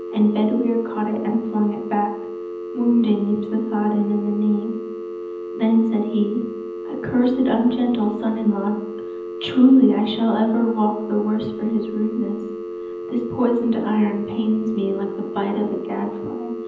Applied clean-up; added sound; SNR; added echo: none; Telephone; 9 dB; reverberation time 0.8 s.